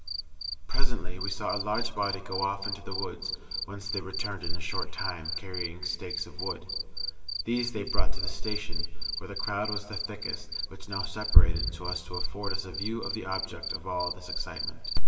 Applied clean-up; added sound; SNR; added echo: none; Cricket; 13 dB; reverberation time 1.8 s.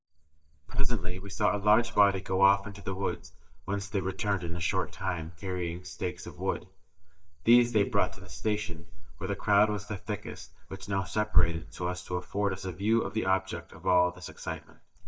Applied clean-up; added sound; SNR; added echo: neural mask model DeepFilterNet 3.